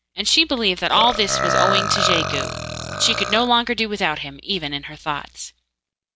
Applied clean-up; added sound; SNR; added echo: none; Burping, eructation; 2 dB; none.